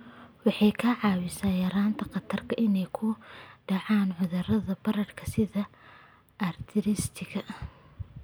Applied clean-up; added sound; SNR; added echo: none; none; none; none.